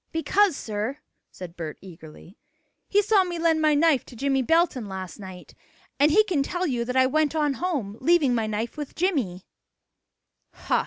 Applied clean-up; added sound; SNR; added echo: none; none; none; none.